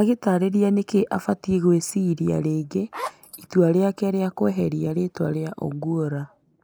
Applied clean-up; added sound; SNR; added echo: neural mask model Resemble Enhance denoiser.